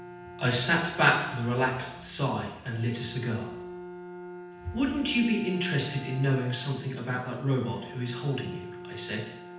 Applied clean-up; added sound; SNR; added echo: none; Bowed string instrument; 14 dB; reverberation time 0.9 s.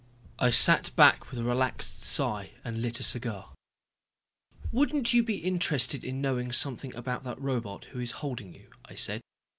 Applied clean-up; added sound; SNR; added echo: none; none; none; none.